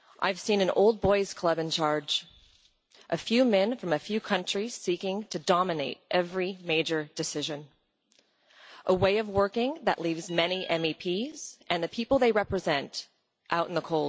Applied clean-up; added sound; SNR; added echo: none; Alarm; 19 dB; none.